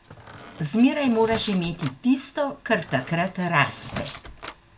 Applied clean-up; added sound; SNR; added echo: none; Squeak; 15 dB; reverberation time 0.3 s.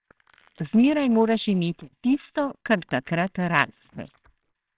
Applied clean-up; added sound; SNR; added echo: neural separator model SepFormer WHAMR!.